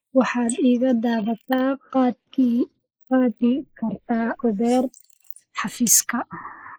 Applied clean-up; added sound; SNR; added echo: neural mask model Resemble Enhance denoiser.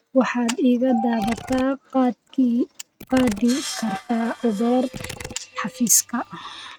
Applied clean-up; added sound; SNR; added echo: neural mask model RNNoise.